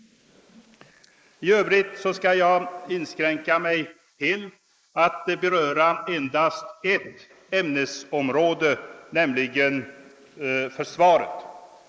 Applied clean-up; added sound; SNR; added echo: neural mask model Resemble Enhance denoiser.